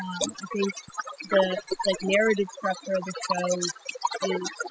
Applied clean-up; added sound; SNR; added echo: classical method spectral subtraction.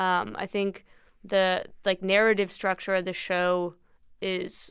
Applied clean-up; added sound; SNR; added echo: none; none; none; none.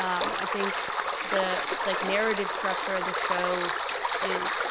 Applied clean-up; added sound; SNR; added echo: none; Stream; -4 dB; none.